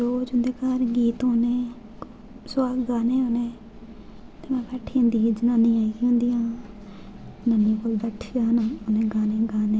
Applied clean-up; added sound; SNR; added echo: none; none; none; none.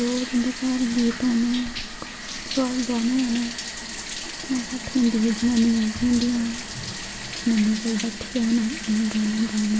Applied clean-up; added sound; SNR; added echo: none; Bathtub (filling or washing); 10 dB; none.